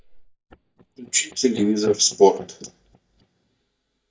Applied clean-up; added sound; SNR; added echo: neural mask model DeepFilterNet 3.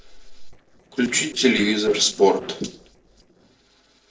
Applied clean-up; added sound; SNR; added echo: neural separator model SepFormer DNS4.